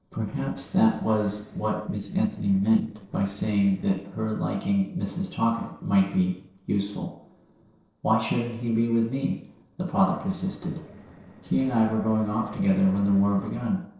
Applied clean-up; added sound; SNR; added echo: neural separator model SepFormer DNS4.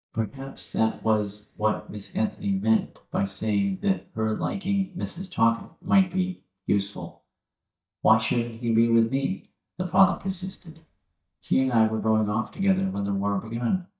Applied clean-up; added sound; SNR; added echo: neural mask model DeepFilterNet 3.